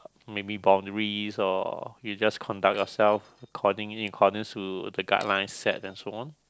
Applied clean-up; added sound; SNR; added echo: neural separator model SepFormer DNS4.